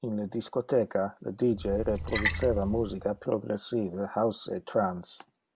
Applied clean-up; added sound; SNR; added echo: none; Splash, splatter; 4 dB; none.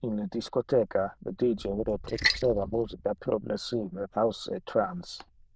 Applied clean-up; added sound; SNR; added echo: neural diffusion model UNIVERSE++.